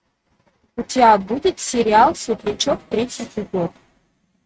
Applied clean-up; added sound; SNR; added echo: neural mask model RNNoise.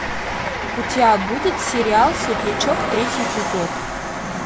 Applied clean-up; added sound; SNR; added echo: none; Train; 2 dB; none.